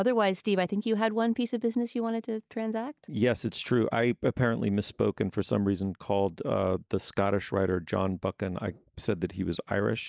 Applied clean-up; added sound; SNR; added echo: none; none; none; none.